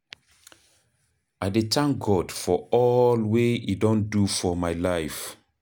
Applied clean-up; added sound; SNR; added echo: none; none; none; none.